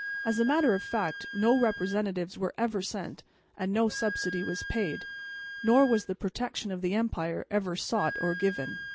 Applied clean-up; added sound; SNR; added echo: none; Wind instrument, woodwind instrument; 11 dB; none.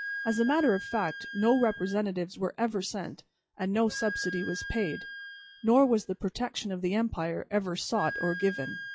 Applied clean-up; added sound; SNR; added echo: classical method log-MMSE.